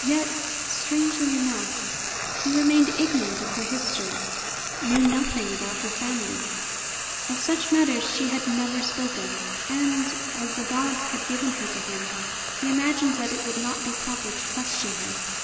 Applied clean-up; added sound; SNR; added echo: none; Frying (food); 3 dB; reverberation time 2.5 s.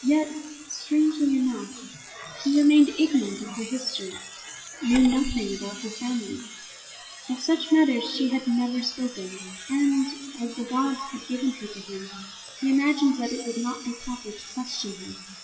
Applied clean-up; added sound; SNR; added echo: classical method WPE with log-MMSE.